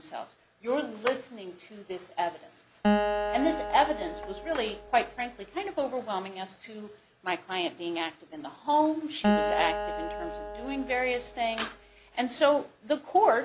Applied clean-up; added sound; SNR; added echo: none; Acoustic guitar; 2 dB; none.